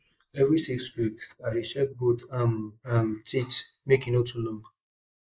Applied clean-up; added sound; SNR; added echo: neural mask model Resemble Enhance denoiser.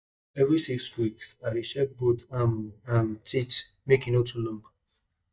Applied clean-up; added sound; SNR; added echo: neural mask model DeepFilterNet 3.